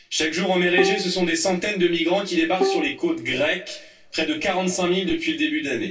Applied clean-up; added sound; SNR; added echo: none; Bowed string instrument; 6 dB; reverberation time 0.2 s.